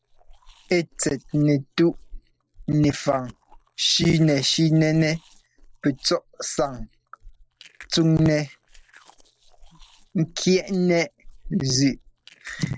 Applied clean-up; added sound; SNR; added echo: neural separator model SepFormer DNS4.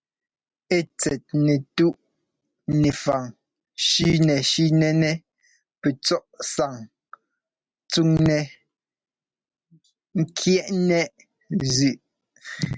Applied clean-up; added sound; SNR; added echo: none; none; none; none.